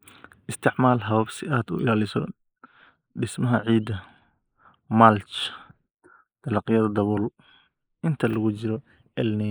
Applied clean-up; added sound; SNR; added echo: neural mask model Resemble Enhance denoiser.